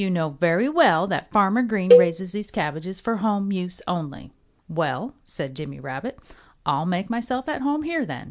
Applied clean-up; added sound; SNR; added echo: none; Cowbell; -3 dB; none.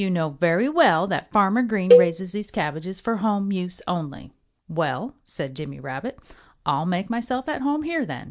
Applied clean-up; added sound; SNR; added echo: neural mask model DeepFilterNet 3.